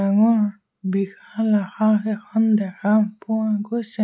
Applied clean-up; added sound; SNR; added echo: none; none; none; none.